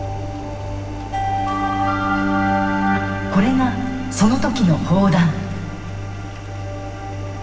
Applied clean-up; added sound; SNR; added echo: none; Engine; 8 dB; reverberation time 2.3 s.